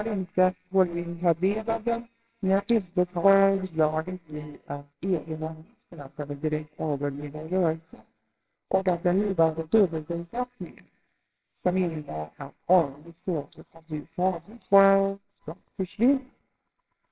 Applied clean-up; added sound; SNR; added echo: neural separator model SepFormer WHAMR!.